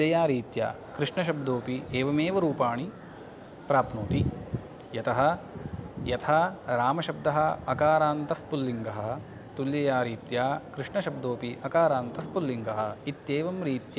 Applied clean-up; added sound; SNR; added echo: none; none; none; none.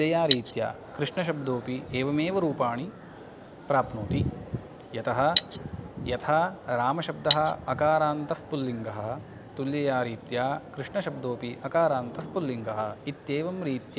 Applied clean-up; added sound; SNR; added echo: none; Cutlery, silverware; 0 dB; none.